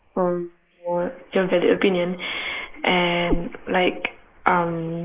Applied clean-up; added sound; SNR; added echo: neural mask model Resemble Enhance denoiser.